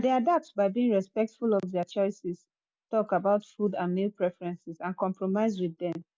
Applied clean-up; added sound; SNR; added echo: none; none; none; none.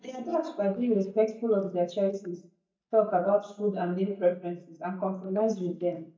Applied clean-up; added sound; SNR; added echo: neural mask model DeepFilterNet 3.